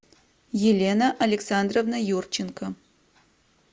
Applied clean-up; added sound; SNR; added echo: none; none; none; none.